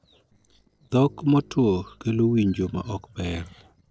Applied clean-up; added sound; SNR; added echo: neural separator model SepFormer DNS4.